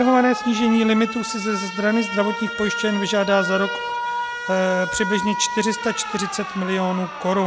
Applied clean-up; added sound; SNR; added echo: none; Alarm; 6 dB; none.